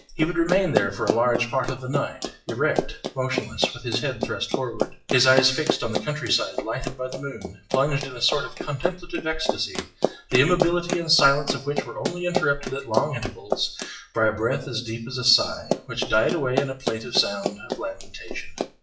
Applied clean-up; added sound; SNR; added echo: classical method WPE with log-MMSE.